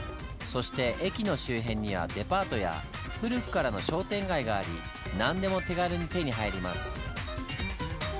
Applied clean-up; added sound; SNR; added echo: none; Crowd / Fireworks; 20 dB; none.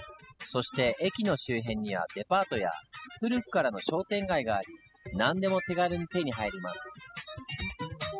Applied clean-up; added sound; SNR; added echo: classical method spectral subtraction.